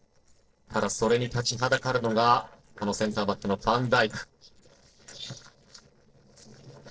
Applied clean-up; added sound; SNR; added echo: neural separator model SepFormer DNS4.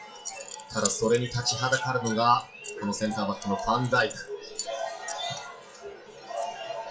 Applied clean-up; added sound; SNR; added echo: classical method WPE with log-MMSE.